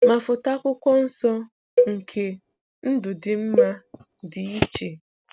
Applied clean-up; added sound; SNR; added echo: none; Cowbell; 1 dB; none.